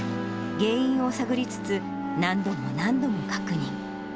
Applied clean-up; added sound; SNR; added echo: none; none; none; none.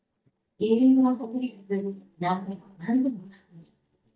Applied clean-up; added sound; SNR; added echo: neural mask model DeepFilterNet 3.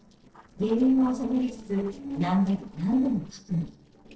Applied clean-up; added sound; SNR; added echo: neural separator model SepFormer DNS4.